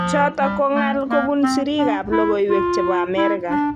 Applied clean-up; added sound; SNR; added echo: none; Wind instrument, woodwind instrument; 1 dB; none.